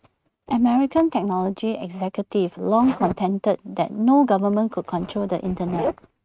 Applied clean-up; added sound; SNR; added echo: neural mask model RNNoise.